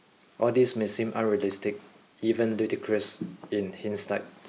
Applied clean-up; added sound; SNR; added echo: none; none; none; none.